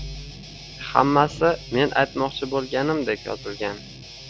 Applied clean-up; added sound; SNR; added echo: none; Guitar; 17 dB; none.